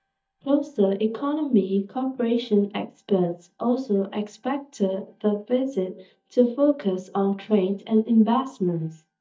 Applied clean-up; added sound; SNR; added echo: neural mask model DeepFilterNet 3.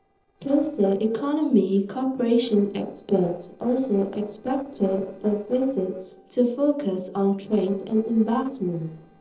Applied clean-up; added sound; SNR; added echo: neural separator model SepFormer DNS4.